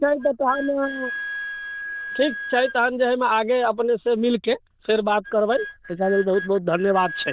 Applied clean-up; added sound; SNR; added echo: neural diffusion model UNIVERSE++.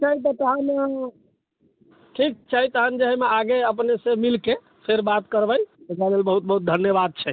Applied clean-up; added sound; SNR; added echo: none; none; none; none.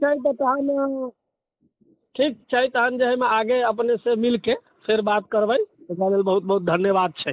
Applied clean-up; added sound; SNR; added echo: neural mask model Resemble Enhance denoiser.